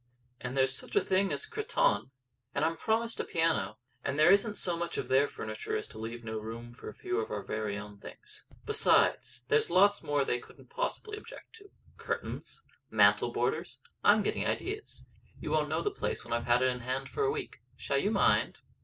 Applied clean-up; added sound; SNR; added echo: none; none; none; none.